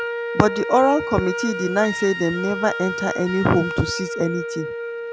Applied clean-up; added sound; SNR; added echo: none; Wind instrument, woodwind instrument; 6 dB; none.